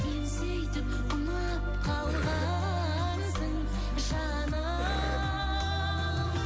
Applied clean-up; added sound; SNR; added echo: none; Cough; 13 dB; none.